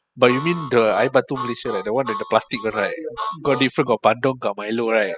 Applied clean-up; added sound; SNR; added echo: classical method spectral subtraction.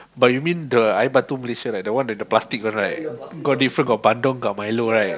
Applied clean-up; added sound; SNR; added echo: none; none; none; none.